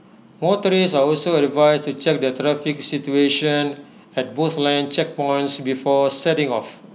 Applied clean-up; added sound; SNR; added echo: none; none; none; none.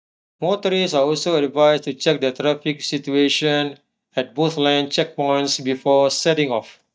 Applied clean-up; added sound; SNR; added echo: neural mask model DeepFilterNet 3.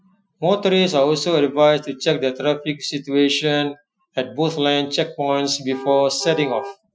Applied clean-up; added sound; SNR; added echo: classical method Wiener filter.